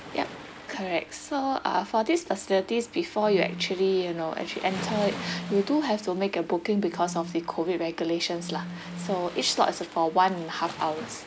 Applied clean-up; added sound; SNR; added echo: none; Telephone + Waves, surf; 13 dB; none.